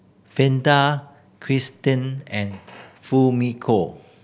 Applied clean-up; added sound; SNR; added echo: none; none; none; none.